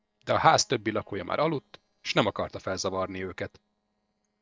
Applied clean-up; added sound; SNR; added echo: neural separator model SepFormer DNS4.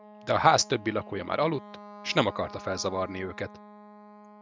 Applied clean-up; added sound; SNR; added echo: none; Wind instrument, woodwind instrument; 17 dB; none.